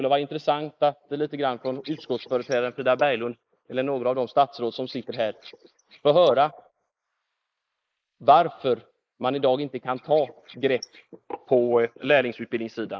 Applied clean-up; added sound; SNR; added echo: neural mask model Resemble Enhance denoiser.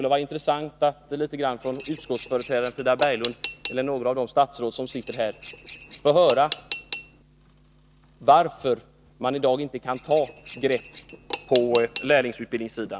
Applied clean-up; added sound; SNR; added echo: none; Cutlery, silverware / Dishes, pots, and pans; 9 dB; none.